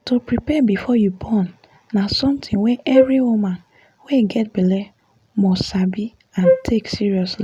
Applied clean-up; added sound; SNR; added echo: none; Wind instrument, woodwind instrument; 1 dB; none.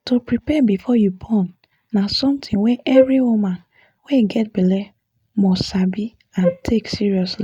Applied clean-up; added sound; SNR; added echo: neural mask model DeepFilterNet 3.